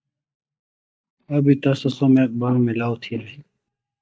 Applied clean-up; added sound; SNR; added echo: neural mask model DeepFilterNet 3.